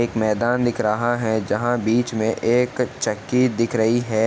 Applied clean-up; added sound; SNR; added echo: none; none; none; none.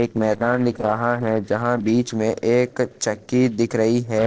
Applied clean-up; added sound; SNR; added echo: neural separator model SepFormer DNS4.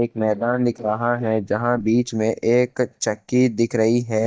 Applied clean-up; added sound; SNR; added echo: neural mask model DeepFilterNet 3.